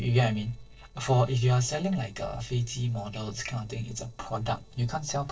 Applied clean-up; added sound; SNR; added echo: neural separator model SepFormer DNS4.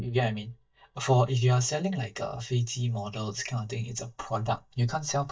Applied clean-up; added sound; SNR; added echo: neural mask model DeepFilterNet 3.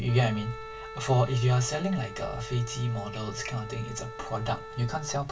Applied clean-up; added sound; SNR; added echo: none; Wind instrument, woodwind instrument; 13 dB; reverberation time 0.1 s.